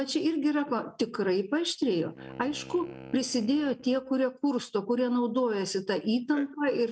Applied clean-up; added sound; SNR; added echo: neural mask model RNNoise.